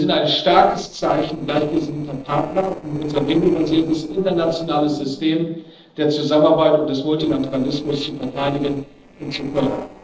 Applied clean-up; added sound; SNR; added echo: neural separator model SepFormer DNS4.